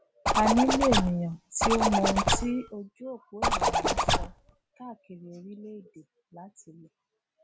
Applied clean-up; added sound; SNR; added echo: none; Zipper (clothing); -4 dB; none.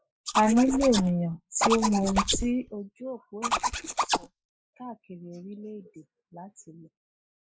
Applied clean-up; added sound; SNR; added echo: neural mask model Resemble Enhance denoiser.